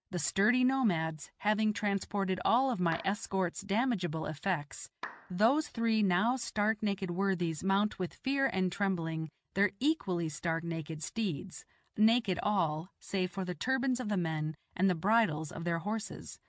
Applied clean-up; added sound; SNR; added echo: neural mask model RNNoise.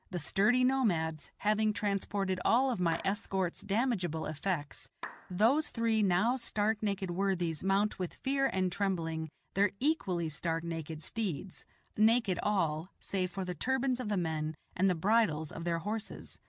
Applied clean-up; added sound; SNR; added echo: none; Clapping; 16 dB; none.